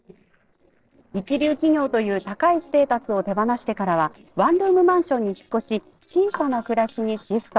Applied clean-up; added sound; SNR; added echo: neural separator model SepFormer DNS4.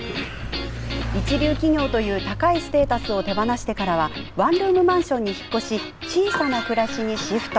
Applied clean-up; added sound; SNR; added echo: none; Mechanisms / Bicycle; 10 dB; none.